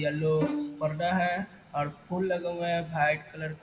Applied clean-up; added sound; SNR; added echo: none; Bowed string instrument; 9 dB; reverberation time 1.4 s.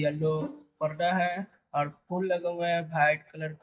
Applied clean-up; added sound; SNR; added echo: neural mask model DeepFilterNet 3.